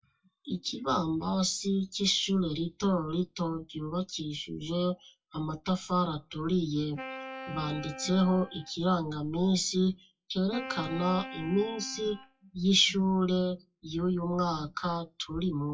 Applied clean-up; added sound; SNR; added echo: classical method WPE with log-MMSE.